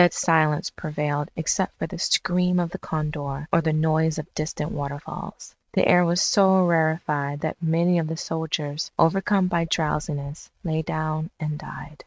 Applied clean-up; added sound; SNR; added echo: neural mask model RNNoise.